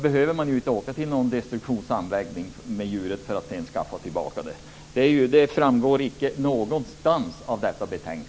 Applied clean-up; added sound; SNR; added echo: none; none; none; none.